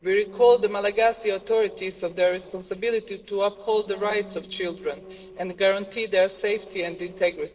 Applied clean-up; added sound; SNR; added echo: neural separator model SepFormer DNS4.